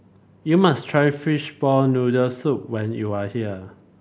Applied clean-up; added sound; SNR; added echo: none; none; none; none.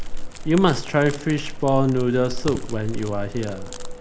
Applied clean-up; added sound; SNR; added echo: none; Crackle; 5 dB; none.